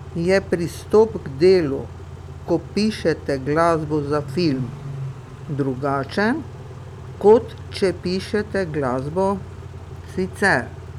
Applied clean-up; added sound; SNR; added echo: none; Idling / Accelerating, revving, vroom / Car; 13 dB; none.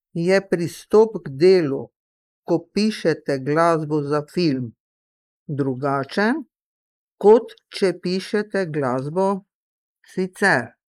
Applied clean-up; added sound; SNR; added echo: neural mask model Resemble Enhance denoiser.